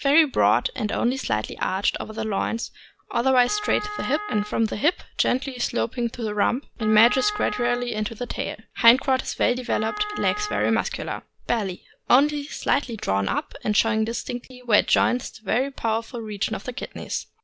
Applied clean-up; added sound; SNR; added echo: none; Wind instrument, woodwind instrument; 11 dB; none.